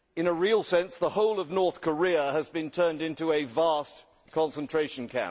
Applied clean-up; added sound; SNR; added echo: none; none; none; none.